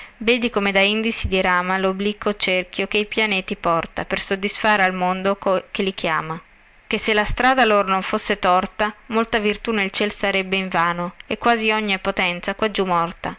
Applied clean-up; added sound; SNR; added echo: none; none; none; none.